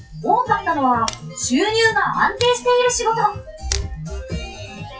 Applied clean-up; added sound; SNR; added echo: classical method WPE with log-MMSE.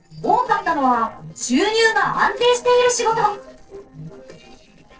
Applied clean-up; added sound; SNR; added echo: neural separator model SepFormer DNS4.